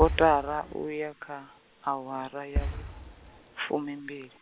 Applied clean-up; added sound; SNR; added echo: none; Boom; 4 dB; none.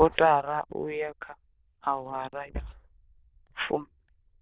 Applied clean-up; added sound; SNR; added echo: neural diffusion model UNIVERSE++.